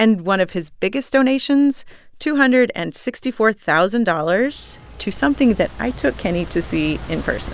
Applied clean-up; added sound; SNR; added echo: none; none; none; none.